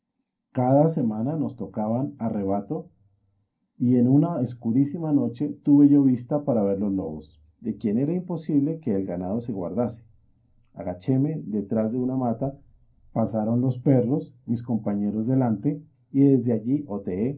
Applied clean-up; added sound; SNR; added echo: none; none; none; reverberation time 0.3 s.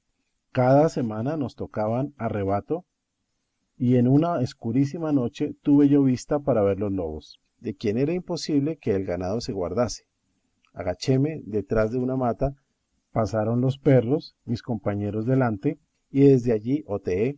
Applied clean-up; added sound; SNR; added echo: none; none; none; none.